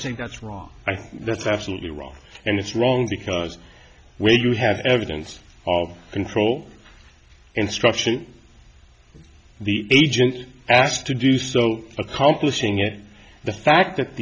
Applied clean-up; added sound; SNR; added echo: none; none; none; none.